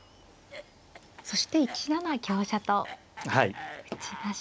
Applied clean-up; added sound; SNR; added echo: none; Cough; 15 dB; none.